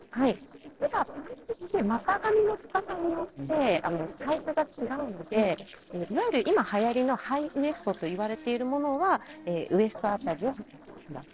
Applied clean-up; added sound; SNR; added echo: neural separator model SepFormer DNS4.